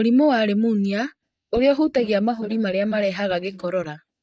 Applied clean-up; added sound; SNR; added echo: neural mask model DeepFilterNet 3.